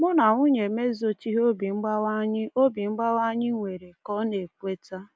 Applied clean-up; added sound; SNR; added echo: none; none; none; none.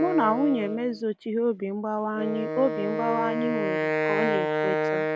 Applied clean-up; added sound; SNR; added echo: none; Wind instrument, woodwind instrument; 1 dB; none.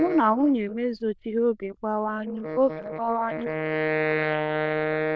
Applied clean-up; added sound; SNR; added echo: neural diffusion model UNIVERSE++.